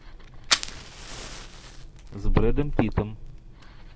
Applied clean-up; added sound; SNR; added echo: none; Fire; -2 dB; none.